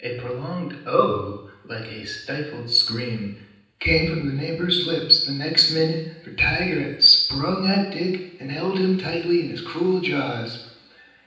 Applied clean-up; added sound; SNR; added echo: none; none; none; reverberation time 0.9 s.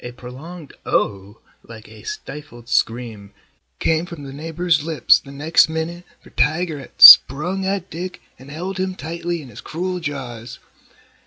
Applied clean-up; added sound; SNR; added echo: none; none; none; none.